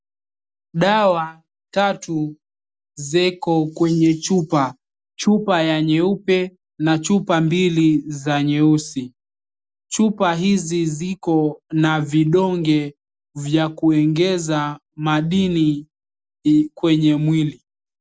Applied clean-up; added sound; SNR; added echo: none; none; none; none.